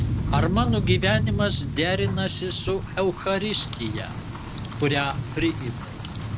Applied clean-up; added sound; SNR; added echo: none; Rain; 2 dB; none.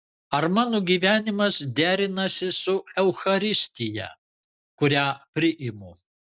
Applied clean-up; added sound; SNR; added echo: none; none; none; none.